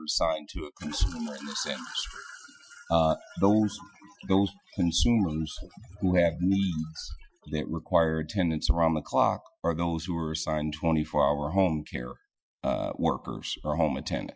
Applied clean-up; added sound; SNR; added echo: classical method Wiener filter.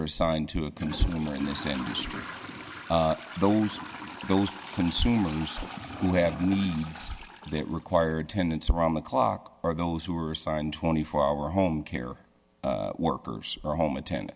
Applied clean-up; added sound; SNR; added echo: none; Trickle, dribble / Toilet flush; 14 dB; none.